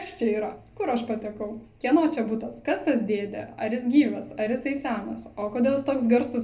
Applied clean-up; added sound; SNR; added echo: none; none; none; reverberation time 0.3 s.